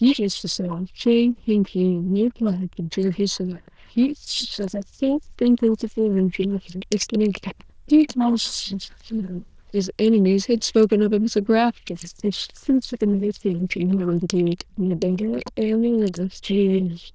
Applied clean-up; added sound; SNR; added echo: neural diffusion model UNIVERSE++.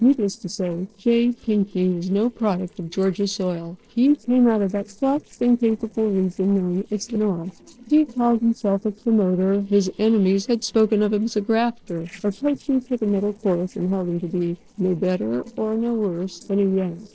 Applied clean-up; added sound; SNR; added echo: neural separator model SepFormer DNS4.